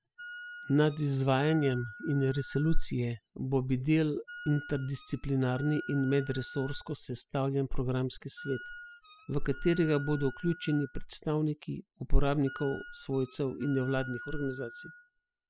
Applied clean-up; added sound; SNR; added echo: classical method spectral subtraction.